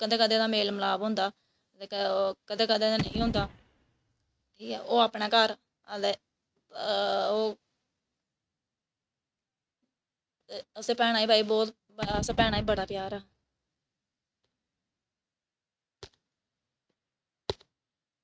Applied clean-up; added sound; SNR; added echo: neural mask model RNNoise.